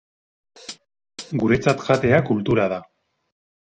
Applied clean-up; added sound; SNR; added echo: none; Hi-hat; 12 dB; none.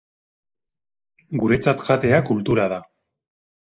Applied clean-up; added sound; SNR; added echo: neural mask model Resemble Enhance denoiser.